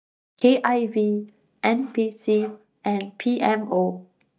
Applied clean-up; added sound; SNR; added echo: neural mask model DeepFilterNet 3.